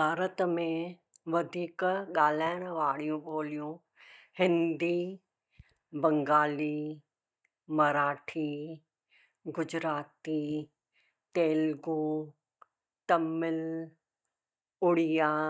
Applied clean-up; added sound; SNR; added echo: neural mask model DeepFilterNet 3.